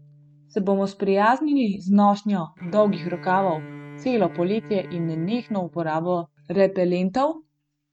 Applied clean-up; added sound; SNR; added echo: neural mask model RNNoise.